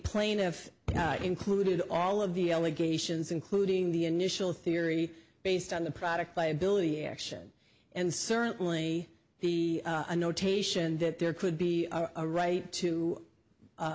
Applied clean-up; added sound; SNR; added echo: none; none; none; none.